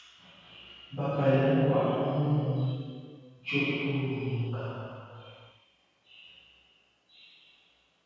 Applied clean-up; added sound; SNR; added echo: none; none; none; reverberation time 2.2 s.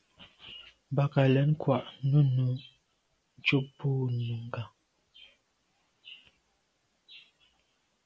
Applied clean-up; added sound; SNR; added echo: none; none; none; none.